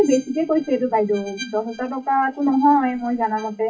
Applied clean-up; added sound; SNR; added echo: classical method WPE with log-MMSE.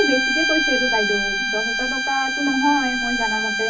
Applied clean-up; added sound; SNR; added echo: none; Bowed string instrument; -2 dB; reverberation time 0.4 s.